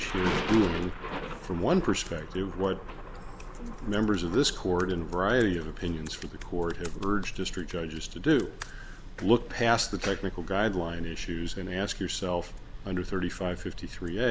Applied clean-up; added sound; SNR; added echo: none; Thunder; 13 dB; none.